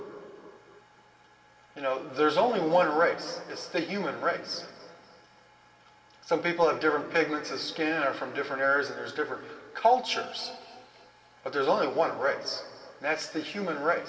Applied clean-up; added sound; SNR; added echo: none; none; none; reverberation time 2.4 s.